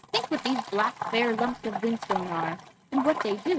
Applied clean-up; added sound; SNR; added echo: neural mask model RNNoise.